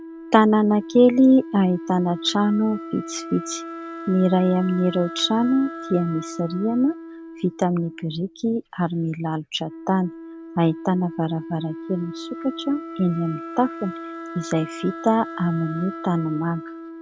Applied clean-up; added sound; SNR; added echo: none; Wind instrument, woodwind instrument; 13 dB; none.